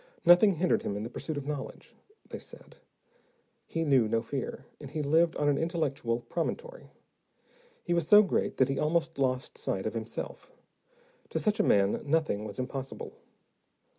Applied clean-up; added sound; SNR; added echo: none; none; none; none.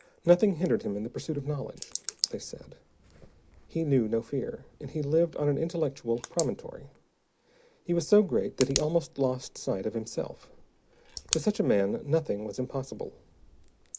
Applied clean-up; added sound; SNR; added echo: neural mask model Resemble Enhance denoiser.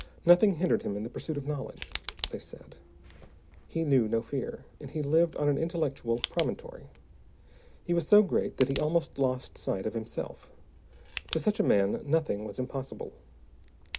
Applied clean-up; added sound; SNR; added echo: none; Tick; 12 dB; none.